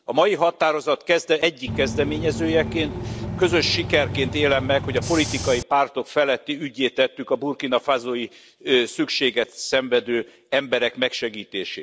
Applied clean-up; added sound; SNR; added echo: none; Bus / Engine; 6 dB; none.